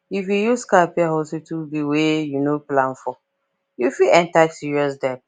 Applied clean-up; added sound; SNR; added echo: none; none; none; none.